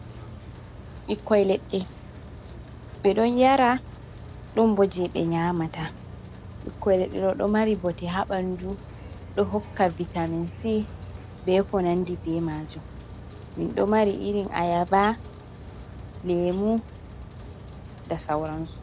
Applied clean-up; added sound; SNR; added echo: none; Rain; 14 dB; none.